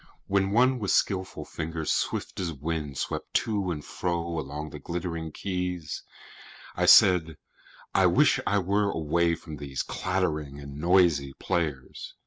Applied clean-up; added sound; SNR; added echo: none; none; none; none.